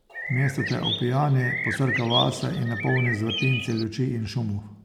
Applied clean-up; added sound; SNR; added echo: none; Bird; 5 dB; none.